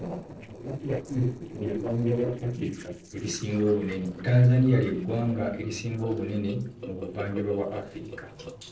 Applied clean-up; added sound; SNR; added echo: neural separator model SepFormer DNS4.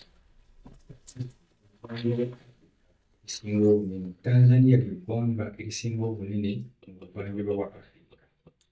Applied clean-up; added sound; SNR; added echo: neural mask model DeepFilterNet 3.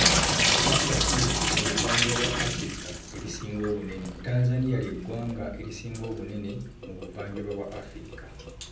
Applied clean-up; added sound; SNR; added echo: none; Drip / Sink (filling or washing); -3 dB; reverberation time 0.6 s.